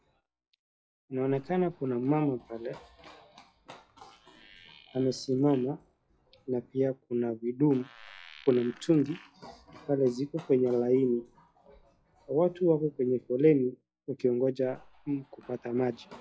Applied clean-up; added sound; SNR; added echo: classical method log-MMSE.